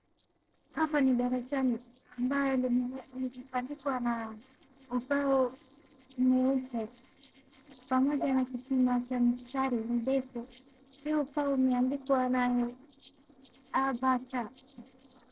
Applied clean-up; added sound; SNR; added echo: neural separator model SepFormer DNS4.